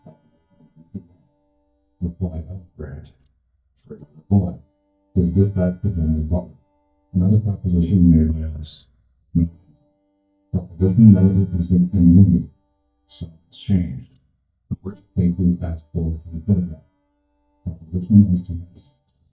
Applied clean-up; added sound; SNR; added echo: neural mask model DeepFilterNet 3.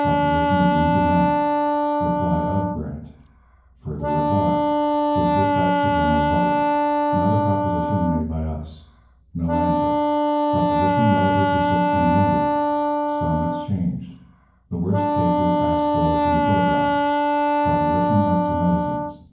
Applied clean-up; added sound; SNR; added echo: none; Wind instrument, woodwind instrument; -4 dB; reverberation time 0.9 s.